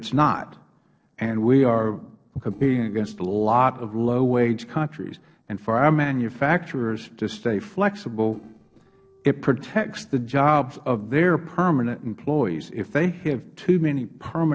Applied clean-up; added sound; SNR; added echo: neural separator model SepFormer DNS4.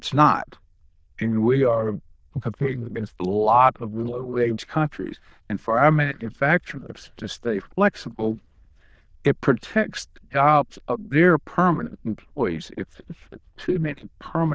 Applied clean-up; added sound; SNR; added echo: neural diffusion model UNIVERSE++.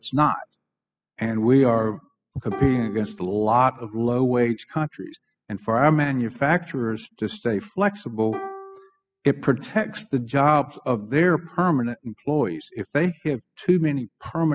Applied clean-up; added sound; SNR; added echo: classical method spectral subtraction.